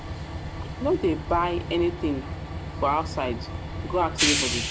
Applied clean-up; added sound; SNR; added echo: none; Train; 3 dB; none.